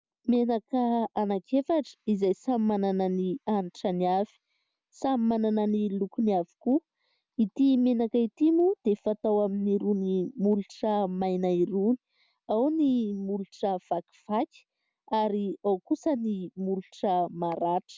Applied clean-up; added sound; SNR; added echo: none; none; none; none.